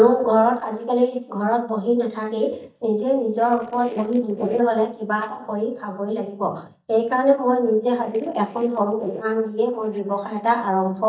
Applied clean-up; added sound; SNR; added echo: neural mask model DeepFilterNet 3.